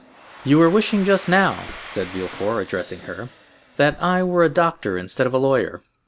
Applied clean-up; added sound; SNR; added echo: none; Domestic sounds, home sounds + Car; 20 dB; none.